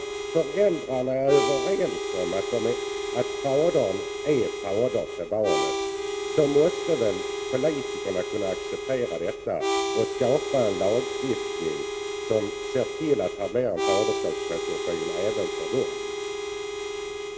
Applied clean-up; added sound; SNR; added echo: none; Harmonica; 3 dB; none.